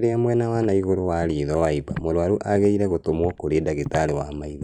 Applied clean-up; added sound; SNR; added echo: neural mask model Resemble Enhance denoiser.